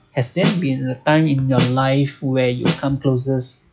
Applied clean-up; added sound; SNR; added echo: classical method log-MMSE.